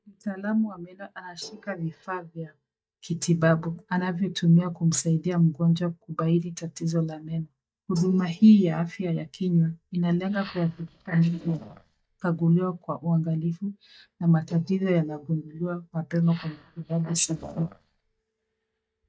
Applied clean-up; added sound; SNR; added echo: neural mask model DeepFilterNet 3.